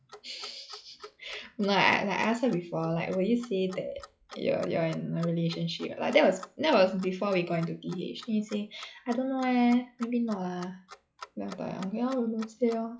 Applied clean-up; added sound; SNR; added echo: classical method log-MMSE.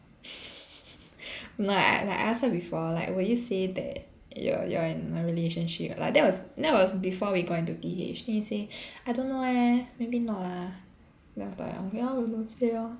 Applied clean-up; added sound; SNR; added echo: none; none; none; none.